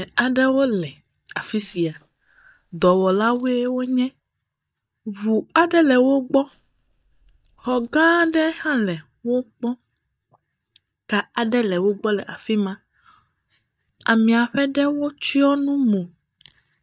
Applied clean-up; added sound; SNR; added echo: neural mask model DeepFilterNet 3.